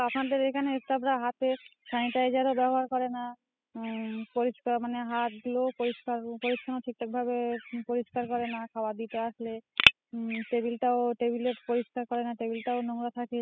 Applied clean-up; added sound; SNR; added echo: classical method spectral subtraction.